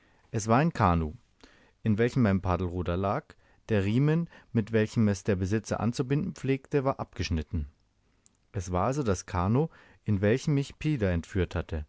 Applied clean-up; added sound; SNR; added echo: none; none; none; none.